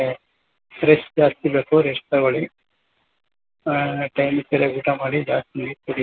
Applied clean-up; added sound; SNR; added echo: none; none; none; none.